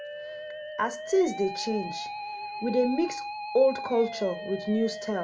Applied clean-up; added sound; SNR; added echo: none; Musical instrument; 9 dB; reverberation time 0.2 s.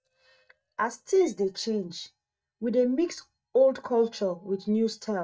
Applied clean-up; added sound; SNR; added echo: neural mask model DeepFilterNet 3.